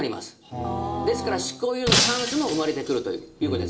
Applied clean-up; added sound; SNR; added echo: none; Shatter; 0 dB; reverberation time 0.5 s.